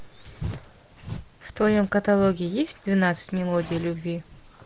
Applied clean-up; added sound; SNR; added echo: none; none; none; none.